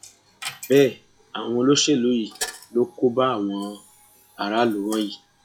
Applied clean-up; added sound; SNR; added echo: classical method log-MMSE.